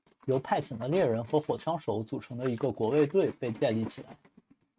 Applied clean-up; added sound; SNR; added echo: neural mask model RNNoise.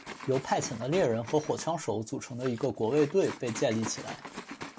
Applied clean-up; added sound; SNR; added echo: none; Liquid; 14 dB; none.